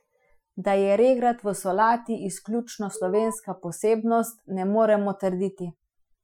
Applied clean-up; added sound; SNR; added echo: classical method Wiener filter.